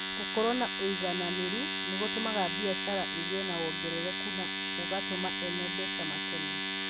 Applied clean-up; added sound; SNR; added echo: none; Domestic sounds, home sounds; -3 dB; none.